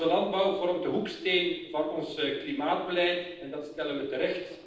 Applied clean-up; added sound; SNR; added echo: neural separator model SepFormer DNS4.